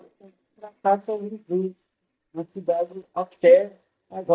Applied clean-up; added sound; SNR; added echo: neural mask model DeepFilterNet 3.